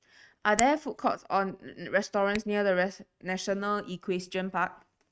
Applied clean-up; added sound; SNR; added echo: neural mask model RNNoise.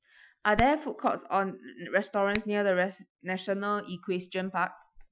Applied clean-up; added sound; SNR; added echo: classical method Wiener filter.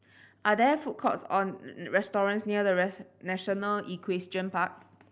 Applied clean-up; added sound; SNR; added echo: none; none; none; none.